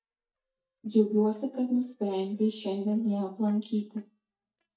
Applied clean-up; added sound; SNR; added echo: neural mask model DeepFilterNet 3.